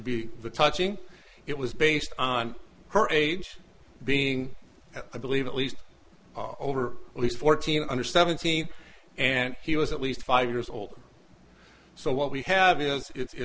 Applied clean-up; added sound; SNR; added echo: none; none; none; none.